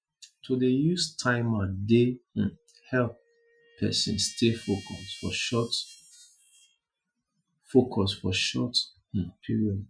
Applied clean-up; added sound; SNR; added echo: classical method Wiener filter.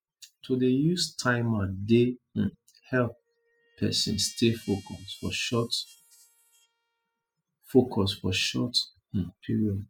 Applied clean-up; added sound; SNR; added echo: classical method spectral subtraction.